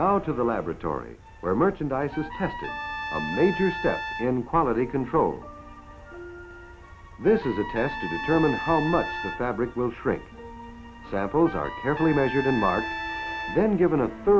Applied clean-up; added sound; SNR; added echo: none; Trumpet; 10 dB; none.